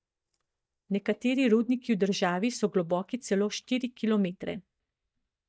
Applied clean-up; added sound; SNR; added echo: neural mask model DeepFilterNet 3.